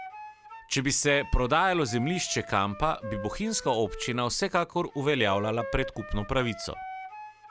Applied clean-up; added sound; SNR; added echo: none; Wind instrument, woodwind instrument; 14 dB; none.